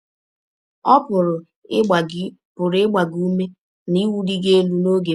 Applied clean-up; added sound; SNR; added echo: none; none; none; none.